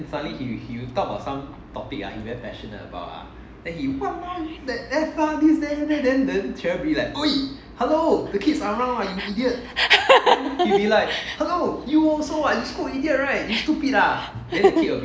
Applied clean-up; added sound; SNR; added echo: none; none; none; none.